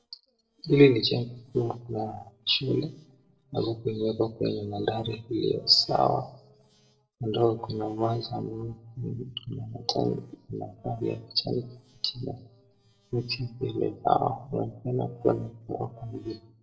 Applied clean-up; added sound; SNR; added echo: neural separator model SepFormer DNS4.